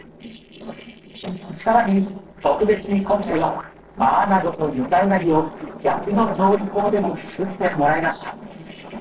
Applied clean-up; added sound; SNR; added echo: neural separator model SepFormer DNS4.